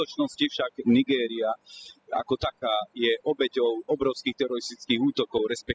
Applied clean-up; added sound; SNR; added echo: classical method spectral subtraction.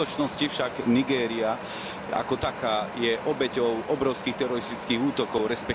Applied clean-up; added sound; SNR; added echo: none; Wind; 9 dB; none.